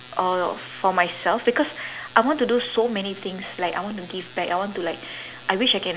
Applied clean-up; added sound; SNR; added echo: none; none; none; none.